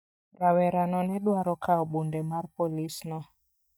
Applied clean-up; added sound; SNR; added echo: neural mask model DeepFilterNet 3.